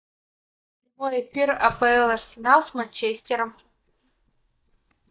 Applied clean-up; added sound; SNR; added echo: neural mask model DeepFilterNet 3.